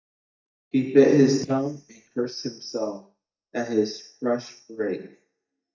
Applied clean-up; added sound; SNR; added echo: neural mask model DeepFilterNet 3.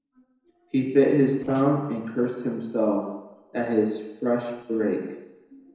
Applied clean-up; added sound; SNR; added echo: neural separator model SepFormer DNS4.